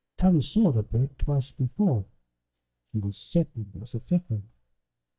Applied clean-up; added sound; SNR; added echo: neural mask model DeepFilterNet 3.